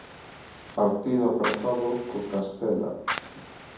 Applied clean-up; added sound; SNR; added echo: none; Fire; 9 dB; reverberation time 1.2 s.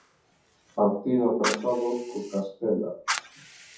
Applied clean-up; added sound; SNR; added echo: classical method WPE with log-MMSE.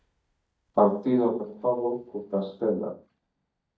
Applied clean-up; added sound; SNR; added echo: neural mask model DeepFilterNet 3.